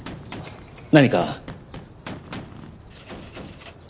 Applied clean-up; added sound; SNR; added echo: none; Gunshot, gunfire; 15 dB; none.